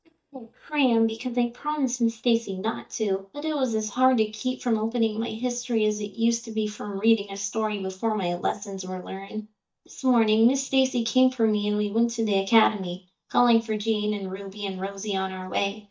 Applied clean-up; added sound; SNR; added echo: neural mask model DeepFilterNet 3.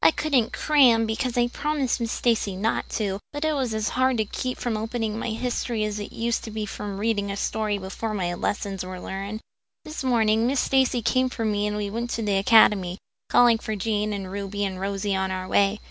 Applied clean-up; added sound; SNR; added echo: none; none; none; none.